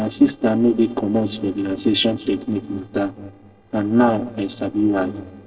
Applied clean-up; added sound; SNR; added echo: neural separator model SepFormer DNS4.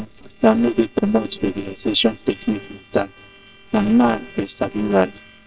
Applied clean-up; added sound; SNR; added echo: neural separator model SepFormer WHAMR!.